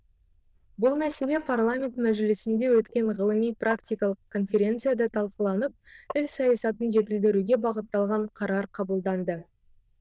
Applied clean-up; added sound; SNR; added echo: neural diffusion model UNIVERSE++.